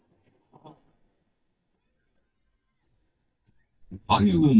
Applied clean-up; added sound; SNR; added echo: neural mask model DeepFilterNet 3.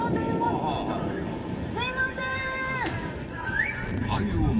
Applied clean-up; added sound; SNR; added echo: none; Thunder; 2 dB; reverberation time 1.9 s.